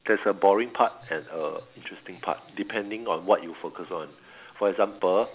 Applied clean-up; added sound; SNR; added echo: none; none; none; none.